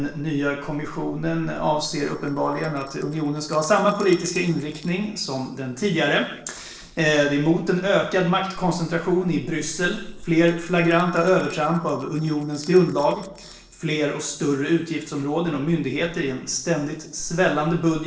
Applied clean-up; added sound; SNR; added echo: neural separator model SepFormer DNS4.